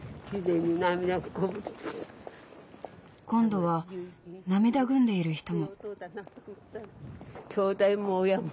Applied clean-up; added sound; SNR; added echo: none; none; none; none.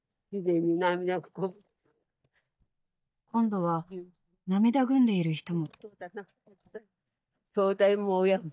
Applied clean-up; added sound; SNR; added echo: neural mask model DeepFilterNet 3.